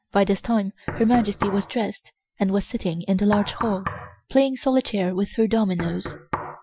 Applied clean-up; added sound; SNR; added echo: classical method Wiener filter.